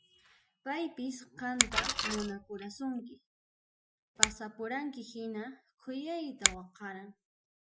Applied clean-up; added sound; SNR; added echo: classical method Wiener filter.